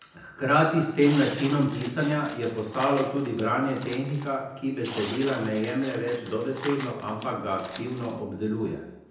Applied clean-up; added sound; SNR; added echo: none; Tearing; 15 dB; reverberation time 0.9 s.